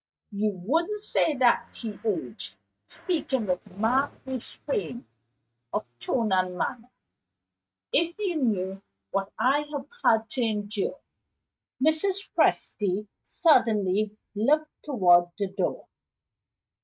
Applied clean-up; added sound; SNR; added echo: neural mask model RNNoise.